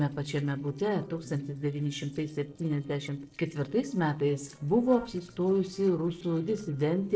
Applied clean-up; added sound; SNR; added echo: neural separator model SepFormer DNS4.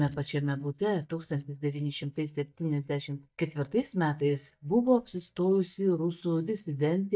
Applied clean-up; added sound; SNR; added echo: neural mask model DeepFilterNet 3.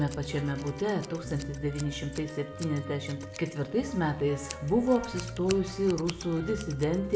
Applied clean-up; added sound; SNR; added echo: none; Scissors; 18 dB; reverberation time 0.6 s.